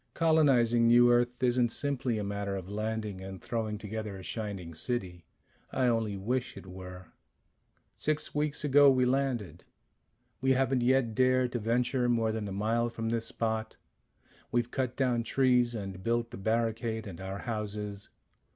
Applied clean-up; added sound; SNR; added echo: none; none; none; none.